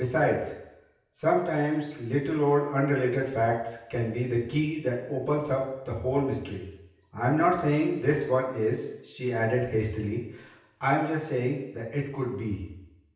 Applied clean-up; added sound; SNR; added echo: none; none; none; reverberation time 0.9 s.